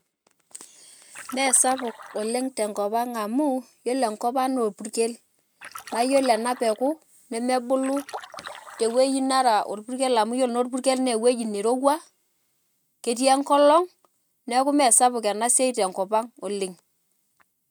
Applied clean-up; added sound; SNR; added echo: neural mask model RNNoise.